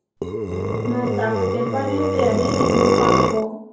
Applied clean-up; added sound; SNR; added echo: none; Burping, eructation; -4 dB; reverberation time 0.7 s.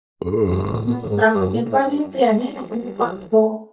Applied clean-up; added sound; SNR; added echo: neural mask model DeepFilterNet 3.